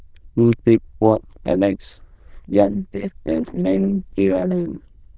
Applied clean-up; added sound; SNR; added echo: neural diffusion model UNIVERSE++.